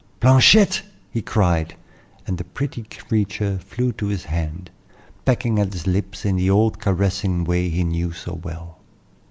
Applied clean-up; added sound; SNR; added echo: none; none; none; none.